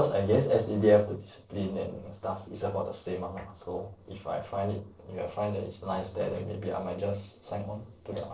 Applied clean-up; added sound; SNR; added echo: neural separator model SepFormer DNS4.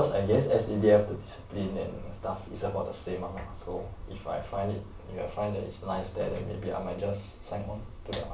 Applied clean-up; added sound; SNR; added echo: none; Subway, metro, underground; 14 dB; reverberation time 0.3 s.